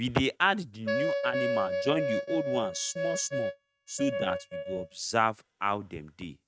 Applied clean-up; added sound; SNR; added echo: neural mask model RNNoise.